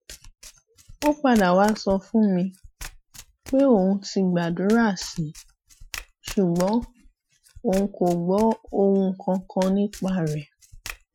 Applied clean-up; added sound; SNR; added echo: classical method Wiener filter.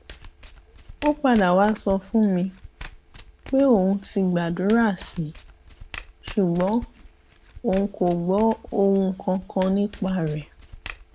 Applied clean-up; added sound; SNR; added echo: none; Domestic sounds, home sounds; 17 dB; none.